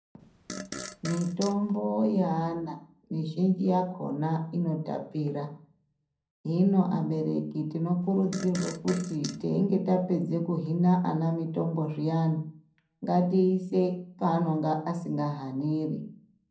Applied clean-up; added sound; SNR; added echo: none; Fart; 13 dB; reverberation time 0.5 s.